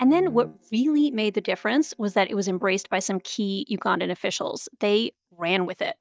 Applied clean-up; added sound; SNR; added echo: neural mask model DeepFilterNet 3.